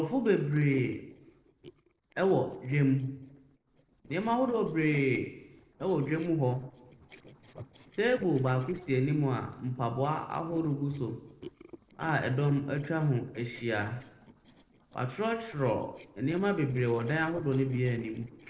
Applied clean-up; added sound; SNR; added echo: neural separator model SepFormer DNS4.